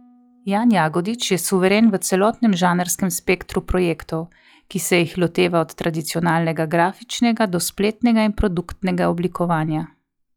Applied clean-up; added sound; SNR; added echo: classical method log-MMSE.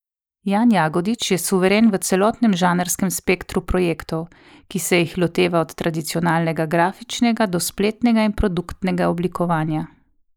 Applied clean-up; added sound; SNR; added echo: neural mask model Resemble Enhance denoiser.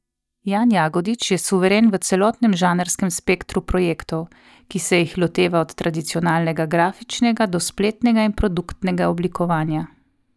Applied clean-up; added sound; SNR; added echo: neural mask model DeepFilterNet 3.